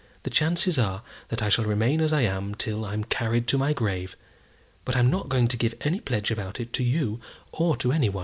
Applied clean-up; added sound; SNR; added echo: none; none; none; none.